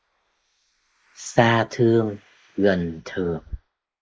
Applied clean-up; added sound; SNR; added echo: neural mask model Resemble Enhance denoiser.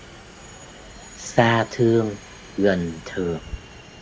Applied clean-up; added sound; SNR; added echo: none; Subway, metro, underground; 17 dB; none.